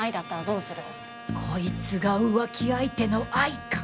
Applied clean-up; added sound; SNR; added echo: none; Bowed string instrument; 15 dB; none.